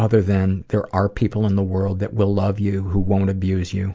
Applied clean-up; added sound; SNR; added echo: none; none; none; none.